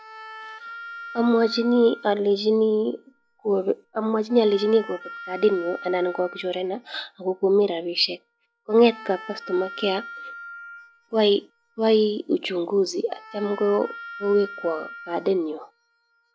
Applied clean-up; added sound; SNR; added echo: classical method log-MMSE.